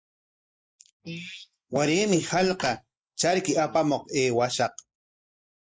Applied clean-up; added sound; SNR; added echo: neural mask model Resemble Enhance denoiser.